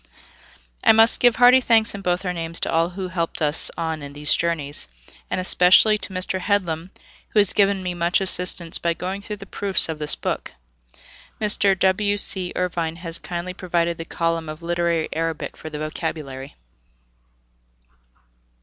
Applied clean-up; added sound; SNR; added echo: none; none; none; none.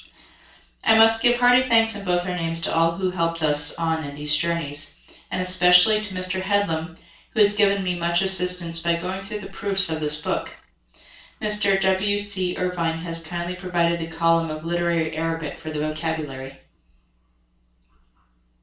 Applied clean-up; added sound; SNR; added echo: none; none; none; reverberation time 0.3 s.